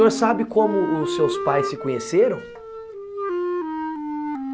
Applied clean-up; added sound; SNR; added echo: none; Wind instrument, woodwind instrument; 5 dB; none.